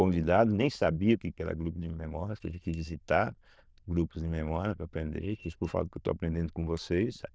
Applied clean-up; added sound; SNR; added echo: neural diffusion model UNIVERSE++.